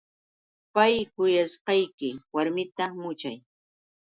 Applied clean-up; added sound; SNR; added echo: none; none; none; none.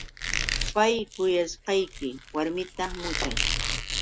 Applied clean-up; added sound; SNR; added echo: none; Squeak; 3 dB; none.